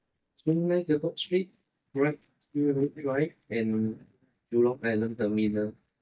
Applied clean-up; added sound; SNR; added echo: neural mask model DeepFilterNet 3.